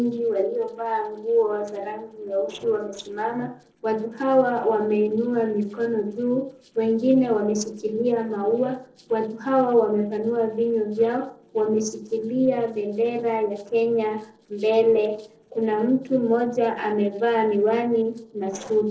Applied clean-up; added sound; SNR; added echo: neural separator model SepFormer DNS4.